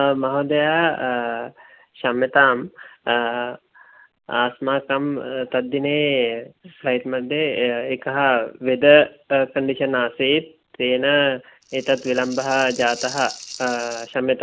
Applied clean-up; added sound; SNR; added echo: none; Rattle (instrument); 15 dB; none.